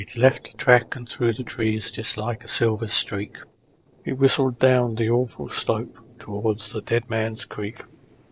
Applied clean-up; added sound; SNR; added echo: neural separator model SepFormer DNS4.